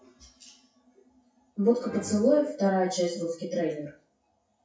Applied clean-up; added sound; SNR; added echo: classical method WPE with log-MMSE.